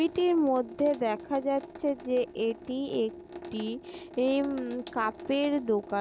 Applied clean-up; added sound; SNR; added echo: none; Sink (filling or washing) / Water tap, faucet; 15 dB; none.